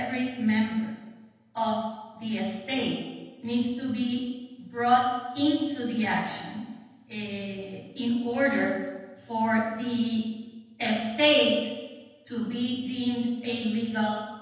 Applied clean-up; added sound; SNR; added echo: none; none; none; reverberation time 1.1 s.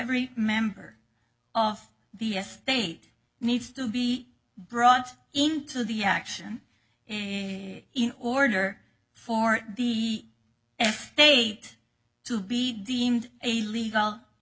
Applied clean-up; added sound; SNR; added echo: none; none; none; none.